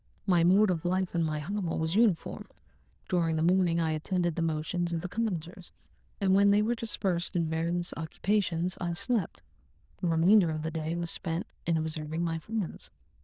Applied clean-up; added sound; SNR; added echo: neural diffusion model UNIVERSE++.